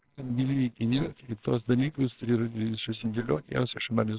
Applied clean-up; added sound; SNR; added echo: neural separator model SepFormer WHAMR!.